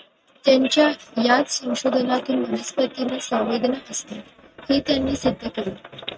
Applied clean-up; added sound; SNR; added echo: neural mask model RNNoise.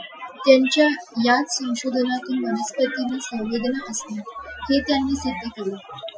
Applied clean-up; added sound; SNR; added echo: classical method Wiener filter.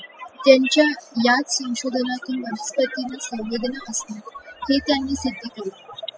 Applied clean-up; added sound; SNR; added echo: classical method spectral subtraction.